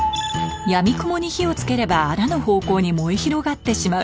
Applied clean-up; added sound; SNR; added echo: none; none; none; none.